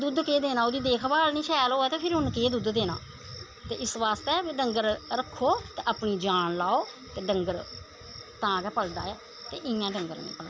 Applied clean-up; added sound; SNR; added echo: none; none; none; none.